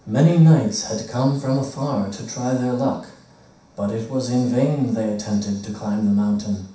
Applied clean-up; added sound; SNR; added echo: none; none; none; reverberation time 0.7 s.